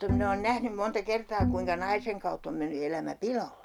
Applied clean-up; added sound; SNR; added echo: none; Bowed string instrument; 3 dB; none.